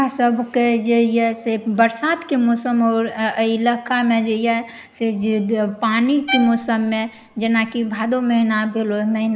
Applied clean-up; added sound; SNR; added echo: none; Bowed string instrument; 12 dB; none.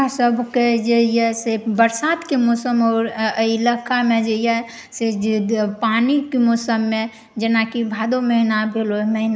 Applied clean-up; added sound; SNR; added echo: none; none; none; none.